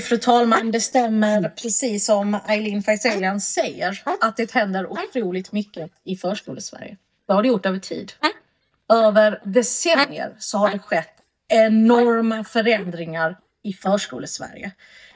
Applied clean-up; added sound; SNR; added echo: neural mask model DeepFilterNet 3.